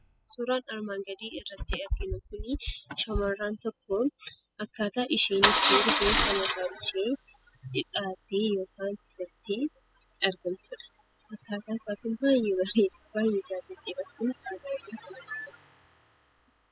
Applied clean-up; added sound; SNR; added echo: classical method spectral subtraction.